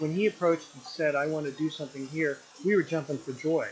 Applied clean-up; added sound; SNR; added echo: classical method log-MMSE.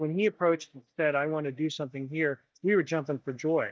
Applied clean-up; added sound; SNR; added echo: neural mask model DeepFilterNet 3.